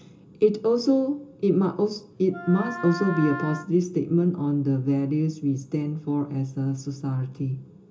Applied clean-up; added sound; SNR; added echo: none; Wind instrument, woodwind instrument; 10 dB; reverberation time 0.2 s.